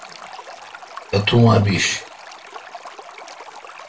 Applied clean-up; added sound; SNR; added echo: none; Stream; 16 dB; reverberation time 0.2 s.